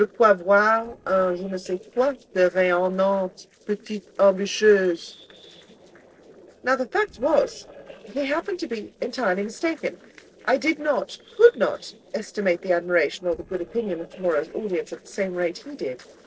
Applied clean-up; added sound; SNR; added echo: neural separator model SepFormer DNS4.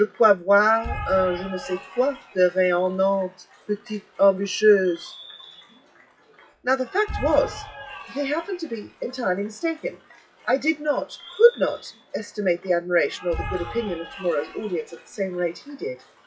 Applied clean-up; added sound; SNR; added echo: classical method WPE with log-MMSE.